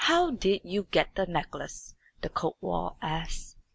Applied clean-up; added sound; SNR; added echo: none; none; none; none.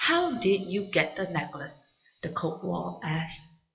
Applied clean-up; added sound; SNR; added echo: classical method WPE with log-MMSE.